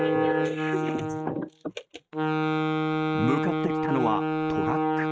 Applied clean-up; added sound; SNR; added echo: neural mask model RNNoise.